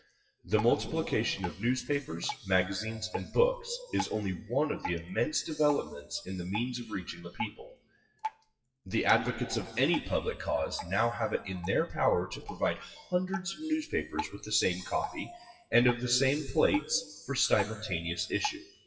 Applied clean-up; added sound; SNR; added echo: classical method WPE with log-MMSE.